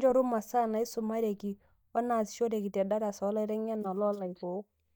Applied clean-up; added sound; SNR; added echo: neural mask model DeepFilterNet 3.